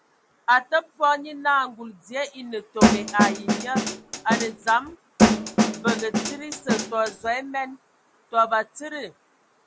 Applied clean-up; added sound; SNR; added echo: none; Snare drum; -4 dB; none.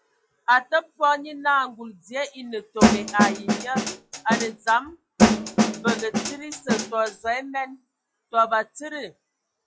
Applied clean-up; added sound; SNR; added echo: classical method log-MMSE.